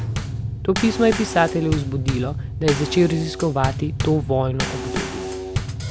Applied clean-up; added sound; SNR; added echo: none; Bass drum / Snare drum / Drum kit; 4 dB; none.